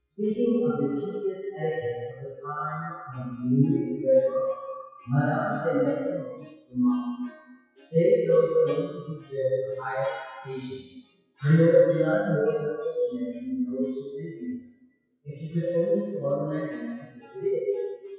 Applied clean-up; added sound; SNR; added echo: classical method WPE with log-MMSE.